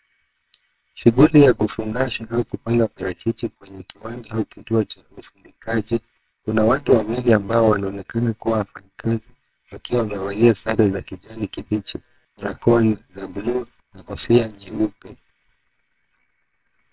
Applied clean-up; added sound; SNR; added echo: neural separator model SepFormer WHAMR!.